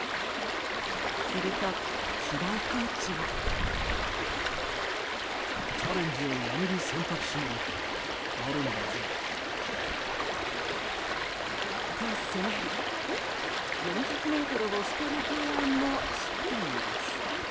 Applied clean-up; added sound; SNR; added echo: none; Stream; -5 dB; none.